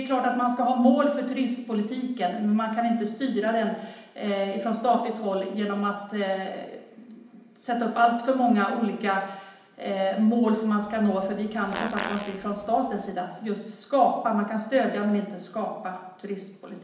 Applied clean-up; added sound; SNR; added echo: none; Fart; 12 dB; reverberation time 0.8 s.